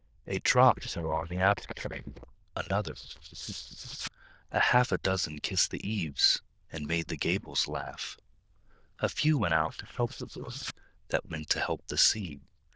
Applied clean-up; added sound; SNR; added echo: neural diffusion model UNIVERSE++.